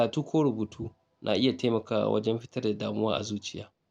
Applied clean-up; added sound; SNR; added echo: none; none; none; none.